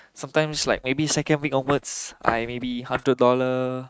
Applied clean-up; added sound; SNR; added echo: neural mask model RNNoise.